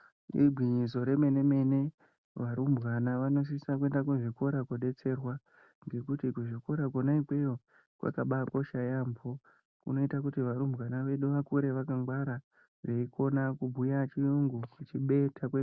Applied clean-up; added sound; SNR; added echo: none; none; none; none.